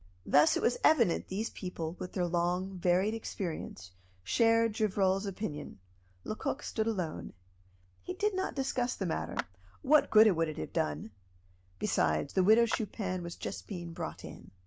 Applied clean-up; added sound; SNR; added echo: none; Clapping; 14 dB; none.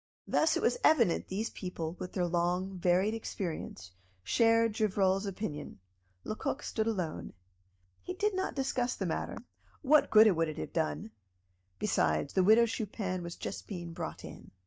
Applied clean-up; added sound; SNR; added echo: neural mask model DeepFilterNet 3.